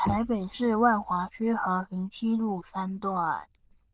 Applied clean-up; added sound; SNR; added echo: neural diffusion model UNIVERSE++.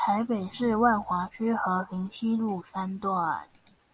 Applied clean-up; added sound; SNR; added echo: none; none; none; none.